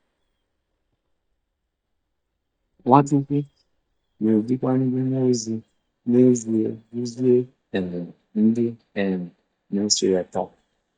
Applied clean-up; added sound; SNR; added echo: neural mask model DeepFilterNet 3.